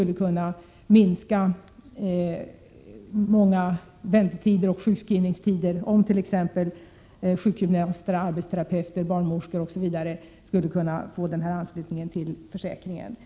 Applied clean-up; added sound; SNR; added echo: none; none; none; none.